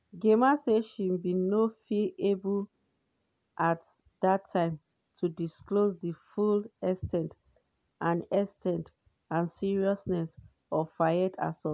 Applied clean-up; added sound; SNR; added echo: none; none; none; none.